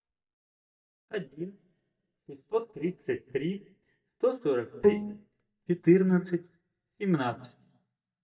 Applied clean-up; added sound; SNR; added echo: neural mask model DeepFilterNet 3.